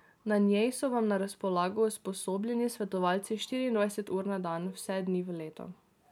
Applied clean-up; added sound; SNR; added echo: none; none; none; none.